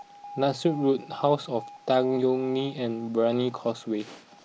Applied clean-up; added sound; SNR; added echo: none; Alarm; 19 dB; none.